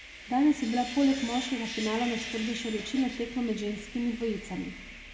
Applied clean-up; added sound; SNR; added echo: none; Sawing; 11 dB; reverberation time 1.4 s.